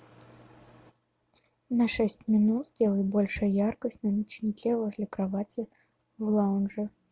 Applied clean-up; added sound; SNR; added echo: none; none; none; none.